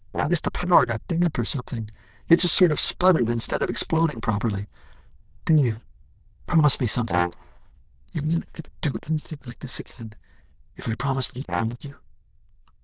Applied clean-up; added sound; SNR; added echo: neural diffusion model UNIVERSE++.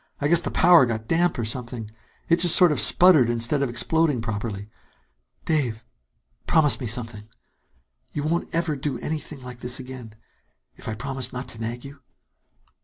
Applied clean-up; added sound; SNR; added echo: none; none; none; none.